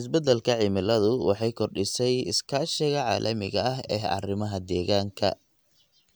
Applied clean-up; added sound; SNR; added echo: none; none; none; none.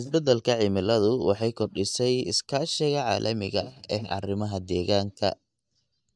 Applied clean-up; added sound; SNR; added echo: neural mask model DeepFilterNet 3.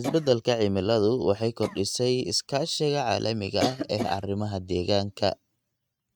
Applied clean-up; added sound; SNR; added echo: neural mask model RNNoise.